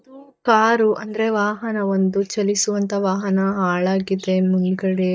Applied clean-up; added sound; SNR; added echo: neural mask model DeepFilterNet 3.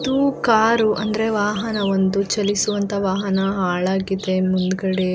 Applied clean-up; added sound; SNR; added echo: none; Bird vocalization, bird call, bird song + Gong; 15 dB; none.